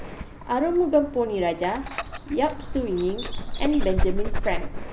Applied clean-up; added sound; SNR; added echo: none; Dog; 2 dB; none.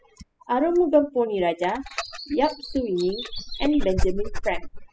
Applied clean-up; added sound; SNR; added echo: classical method spectral subtraction.